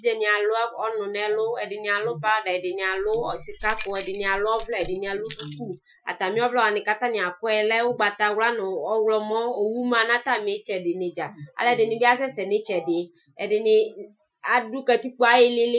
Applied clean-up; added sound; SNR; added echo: classical method Wiener filter.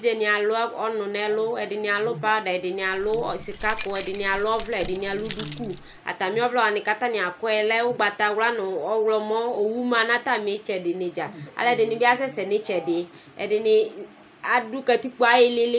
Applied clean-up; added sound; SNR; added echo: none; Keys jangling; 6 dB; none.